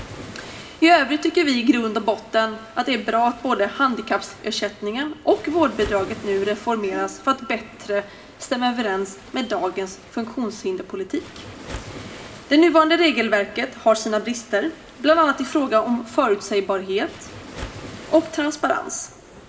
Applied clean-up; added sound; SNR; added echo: none; Waves, surf; 19 dB; reverberation time 0.4 s.